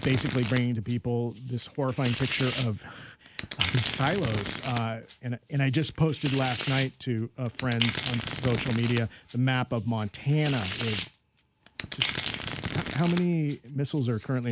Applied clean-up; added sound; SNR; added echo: none; Domestic sounds, home sounds; 4 dB; none.